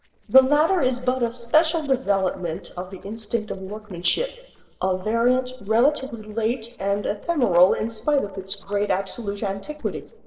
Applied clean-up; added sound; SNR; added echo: neural separator model SepFormer DNS4.